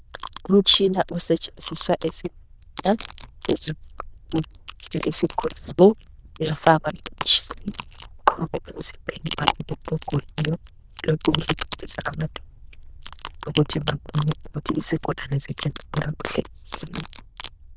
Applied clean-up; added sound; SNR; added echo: neural diffusion model UNIVERSE++.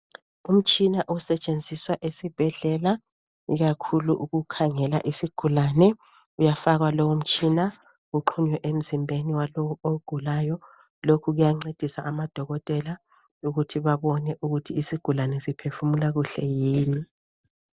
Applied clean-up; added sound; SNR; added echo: none; none; none; none.